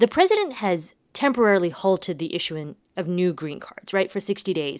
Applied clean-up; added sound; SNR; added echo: none; none; none; none.